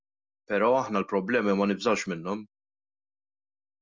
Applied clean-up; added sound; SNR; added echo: none; none; none; none.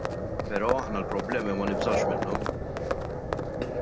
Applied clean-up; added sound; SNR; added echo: none; Livestock, farm animals, working animals; -3 dB; none.